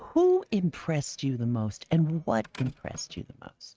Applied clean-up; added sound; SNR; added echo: neural mask model RNNoise.